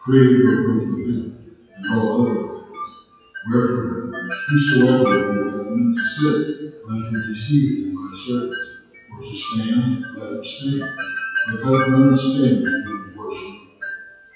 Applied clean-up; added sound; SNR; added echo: classical method WPE with log-MMSE.